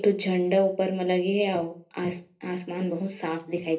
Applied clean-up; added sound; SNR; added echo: none; none; none; reverberation time 0.3 s.